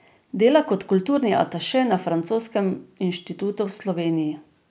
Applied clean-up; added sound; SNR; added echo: none; none; none; none.